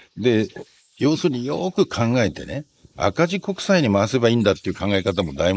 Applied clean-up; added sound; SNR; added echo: neural mask model Resemble Enhance denoiser.